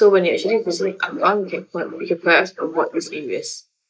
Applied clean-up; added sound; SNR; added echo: neural mask model Resemble Enhance denoiser.